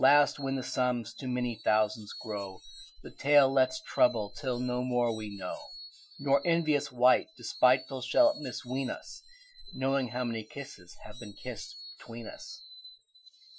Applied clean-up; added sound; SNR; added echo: classical method Wiener filter.